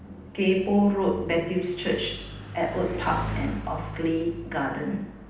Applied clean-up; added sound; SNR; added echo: none; Bicycle; 10 dB; reverberation time 0.9 s.